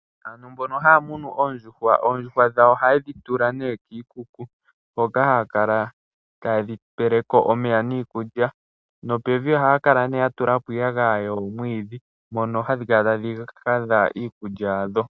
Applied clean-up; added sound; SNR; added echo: none; none; none; none.